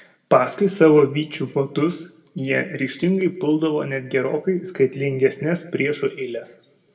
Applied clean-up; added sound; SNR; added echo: none; none; none; reverberation time 0.6 s.